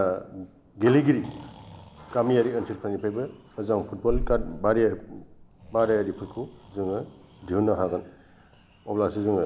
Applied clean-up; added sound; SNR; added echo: none; Breathing; 13 dB; none.